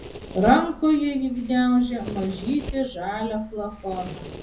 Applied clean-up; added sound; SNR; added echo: none; Domestic sounds, home sounds; 14 dB; reverberation time 0.4 s.